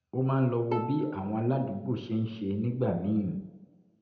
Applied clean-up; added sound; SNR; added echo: none; Bowed string instrument; 14 dB; reverberation time 0.7 s.